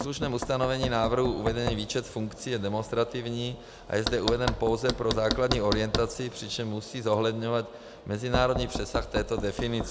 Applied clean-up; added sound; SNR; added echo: none; Knock; 6 dB; none.